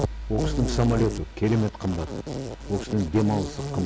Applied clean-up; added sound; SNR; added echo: none; Insect; 6 dB; none.